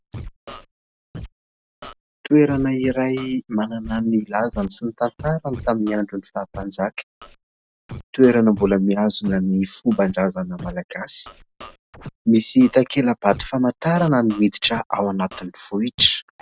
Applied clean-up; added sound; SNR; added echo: none; Scratching (performance technique); 19 dB; none.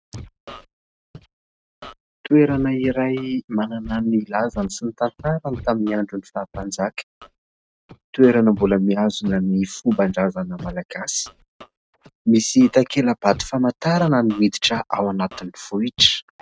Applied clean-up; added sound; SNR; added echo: neural mask model RNNoise.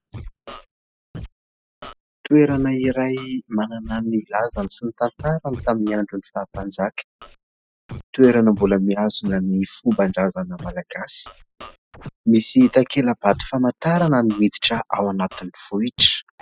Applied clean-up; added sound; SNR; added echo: classical method spectral subtraction.